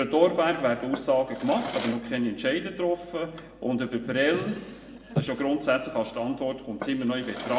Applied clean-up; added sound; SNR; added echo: none; Drawer open or close; 12 dB; reverberation time 1.3 s.